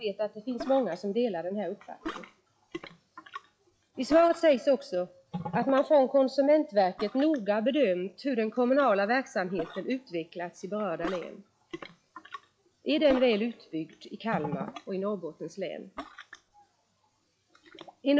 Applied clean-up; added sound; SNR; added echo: classical method log-MMSE.